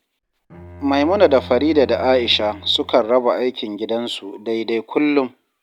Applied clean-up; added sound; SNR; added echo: none; Bowed string instrument; 19 dB; none.